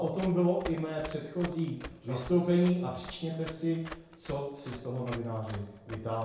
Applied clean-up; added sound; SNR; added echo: none; Run; 16 dB; reverberation time 0.7 s.